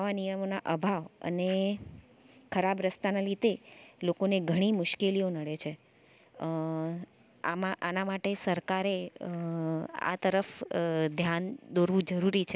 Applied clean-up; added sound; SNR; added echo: none; none; none; none.